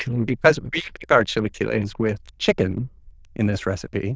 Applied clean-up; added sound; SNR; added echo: neural diffusion model UNIVERSE++.